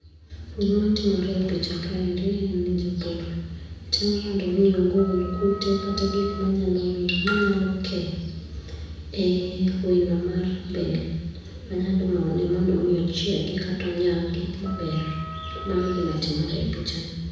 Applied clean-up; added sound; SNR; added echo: none; Wind instrument, woodwind instrument; 14 dB; reverberation time 1.1 s.